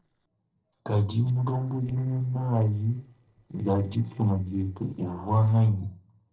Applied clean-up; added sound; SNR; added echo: neural separator model SepFormer DNS4.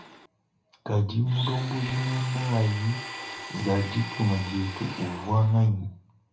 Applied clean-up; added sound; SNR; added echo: none; Domestic sounds, home sounds; 12 dB; reverberation time 0.3 s.